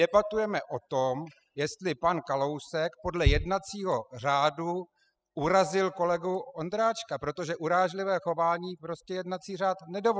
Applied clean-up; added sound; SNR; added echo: classical method spectral subtraction.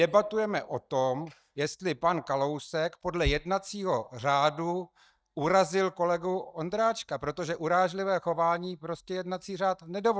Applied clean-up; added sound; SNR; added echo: neural mask model DeepFilterNet 3.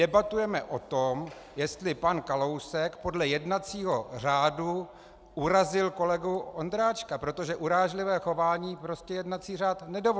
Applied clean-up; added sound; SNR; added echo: none; none; none; none.